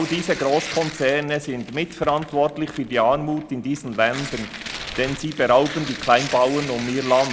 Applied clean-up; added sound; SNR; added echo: none; Tearing; 12 dB; none.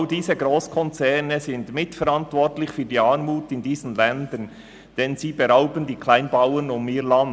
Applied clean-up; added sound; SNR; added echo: none; none; none; none.